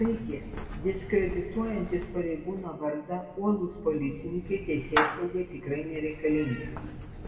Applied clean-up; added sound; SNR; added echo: none; Meow / Clapping; 7 dB; reverberation time 1.7 s.